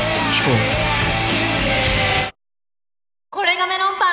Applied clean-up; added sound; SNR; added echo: none; none; none; none.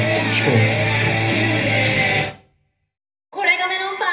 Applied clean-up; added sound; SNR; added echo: none; none; none; reverberation time 0.3 s.